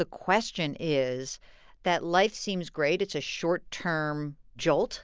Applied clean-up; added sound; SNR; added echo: none; none; none; none.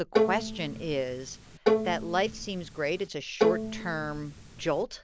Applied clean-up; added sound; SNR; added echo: none; Bowed string instrument; -2 dB; none.